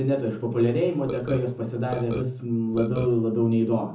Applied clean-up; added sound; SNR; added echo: none; Burping, eructation; 9 dB; reverberation time 0.6 s.